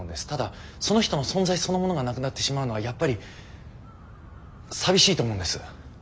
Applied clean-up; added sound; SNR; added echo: none; none; none; none.